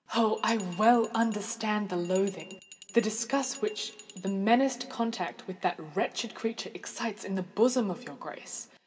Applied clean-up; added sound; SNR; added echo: none; Glass; 18 dB; none.